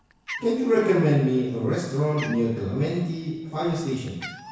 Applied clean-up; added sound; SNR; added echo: none; Cat; 18 dB; reverberation time 1.1 s.